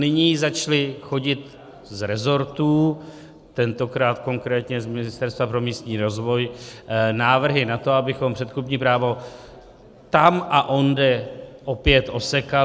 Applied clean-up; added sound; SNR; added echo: none; none; none; none.